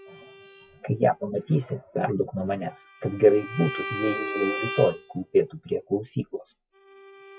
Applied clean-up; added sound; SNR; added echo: classical method log-MMSE.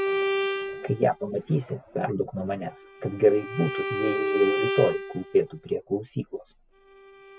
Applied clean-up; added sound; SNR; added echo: none; Bowed string instrument; 4 dB; none.